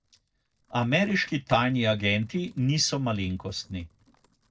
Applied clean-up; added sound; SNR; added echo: neural separator model SepFormer DNS4.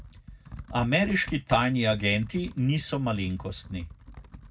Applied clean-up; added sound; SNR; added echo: none; Computer keyboard; 15 dB; reverberation time 0.4 s.